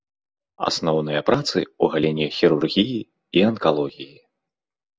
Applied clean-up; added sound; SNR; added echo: none; none; none; none.